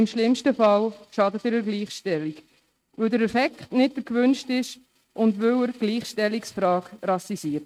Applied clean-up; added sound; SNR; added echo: neural mask model RNNoise.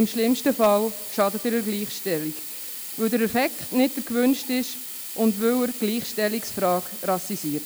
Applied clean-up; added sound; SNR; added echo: none; Sink (filling or washing); 9 dB; none.